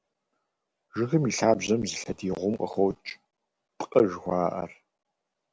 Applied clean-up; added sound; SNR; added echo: none; none; none; none.